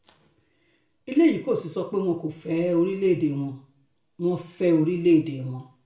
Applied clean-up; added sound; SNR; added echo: none; none; none; reverberation time 0.4 s.